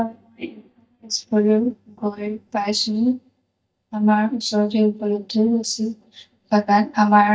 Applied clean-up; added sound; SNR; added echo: neural mask model DeepFilterNet 3.